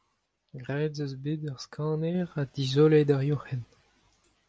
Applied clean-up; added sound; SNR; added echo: none; none; none; none.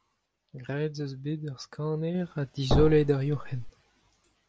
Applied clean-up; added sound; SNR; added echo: none; Thump, thud; -1 dB; none.